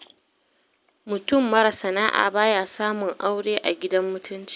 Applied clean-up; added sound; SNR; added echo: none; none; none; none.